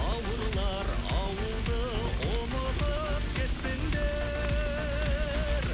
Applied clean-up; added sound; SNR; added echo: none; Frying (food); 3 dB; none.